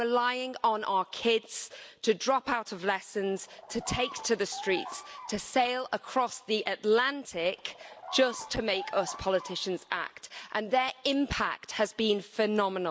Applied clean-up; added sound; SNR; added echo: none; Bird vocalization, bird call, bird song; 14 dB; none.